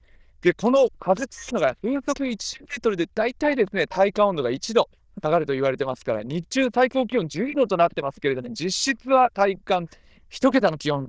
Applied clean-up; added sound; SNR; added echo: neural diffusion model UNIVERSE++.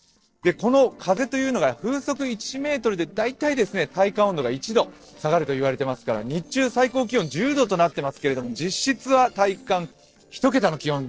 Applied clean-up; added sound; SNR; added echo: neural separator model SepFormer DNS4.